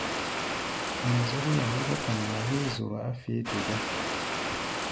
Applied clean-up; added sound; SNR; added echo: none; Water; 1 dB; none.